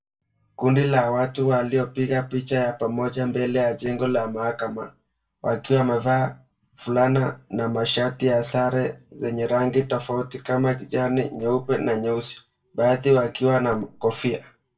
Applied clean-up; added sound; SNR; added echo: neural separator model SepFormer DNS4.